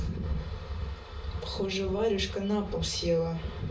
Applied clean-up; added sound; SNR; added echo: none; none; none; reverberation time 0.3 s.